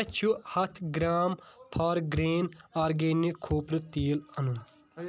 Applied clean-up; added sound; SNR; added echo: none; none; none; none.